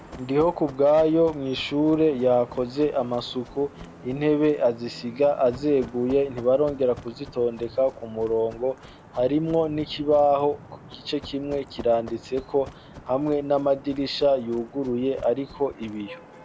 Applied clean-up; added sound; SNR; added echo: none; Run + Traffic noise, roadway noise / Vehicle horn, car horn, honking; 19 dB; none.